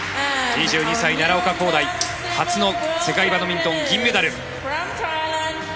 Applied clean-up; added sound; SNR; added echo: none; Bathtub (filling or washing); 17 dB; none.